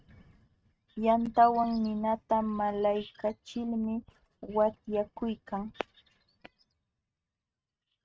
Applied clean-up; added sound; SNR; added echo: neural mask model RNNoise.